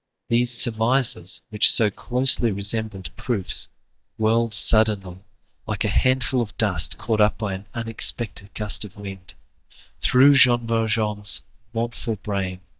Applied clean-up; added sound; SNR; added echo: neural mask model DeepFilterNet 3.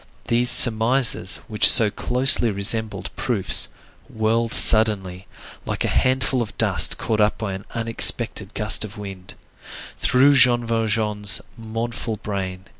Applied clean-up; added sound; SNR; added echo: none; none; none; none.